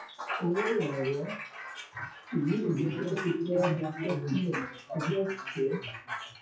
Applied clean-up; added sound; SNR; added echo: classical method WPE with log-MMSE.